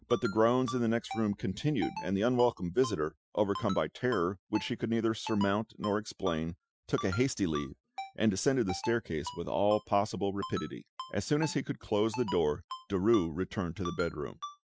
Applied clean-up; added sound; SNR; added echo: classical method Wiener filter.